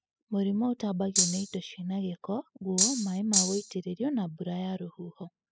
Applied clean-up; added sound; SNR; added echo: classical method spectral subtraction.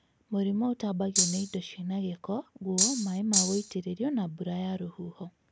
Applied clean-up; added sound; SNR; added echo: none; Rattle (instrument); -4 dB; none.